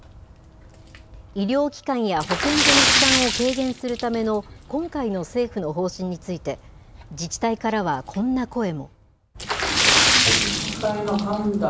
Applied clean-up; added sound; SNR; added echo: none; Splash, splatter; 0 dB; none.